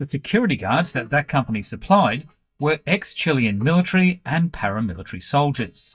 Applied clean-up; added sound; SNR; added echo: neural mask model DeepFilterNet 3.